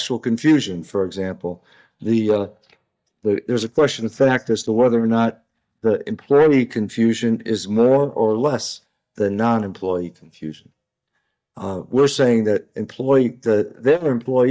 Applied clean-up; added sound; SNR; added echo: neural mask model DeepFilterNet 3.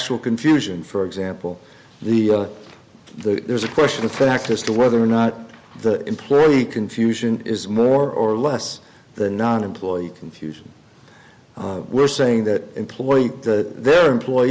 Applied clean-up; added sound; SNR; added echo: none; none; none; none.